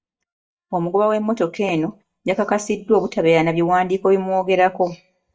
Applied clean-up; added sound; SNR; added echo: neural mask model DeepFilterNet 3.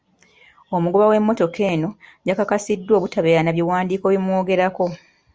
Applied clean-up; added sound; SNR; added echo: none; none; none; none.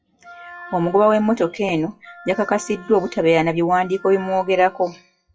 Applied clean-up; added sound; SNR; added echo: classical method WPE with log-MMSE.